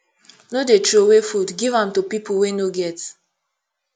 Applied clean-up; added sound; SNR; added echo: none; none; none; none.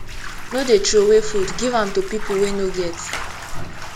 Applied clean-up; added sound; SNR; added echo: none; Bathtub (filling or washing); 6 dB; none.